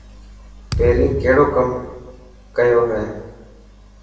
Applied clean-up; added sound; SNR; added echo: none; Thump, thud; 8 dB; reverberation time 0.9 s.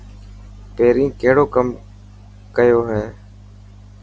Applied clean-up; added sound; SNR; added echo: none; none; none; none.